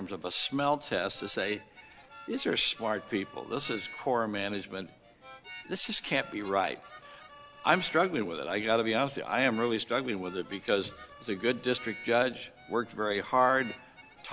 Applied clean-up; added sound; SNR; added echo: none; Harmonica; 18 dB; none.